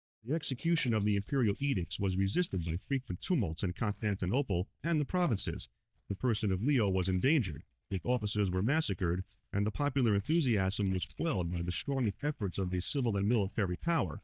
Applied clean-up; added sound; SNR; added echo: neural mask model DeepFilterNet 3.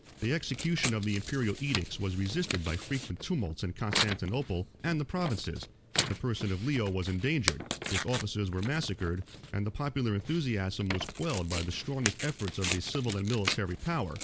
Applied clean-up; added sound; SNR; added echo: none; Tearing; 6 dB; none.